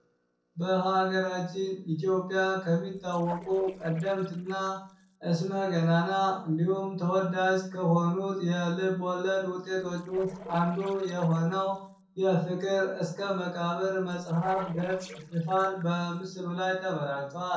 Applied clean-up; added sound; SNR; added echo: neural separator model SepFormer DNS4.